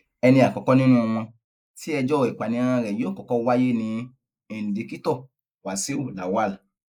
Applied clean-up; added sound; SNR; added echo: neural mask model Resemble Enhance denoiser.